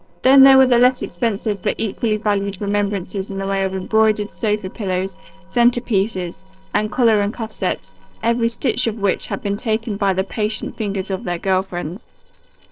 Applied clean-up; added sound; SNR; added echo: neural separator model SepFormer DNS4.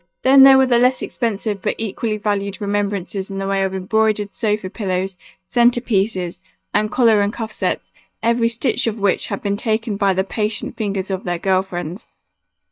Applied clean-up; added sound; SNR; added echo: neural mask model DeepFilterNet 3.